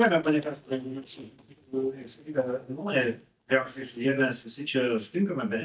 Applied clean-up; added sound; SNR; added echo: neural mask model DeepFilterNet 3.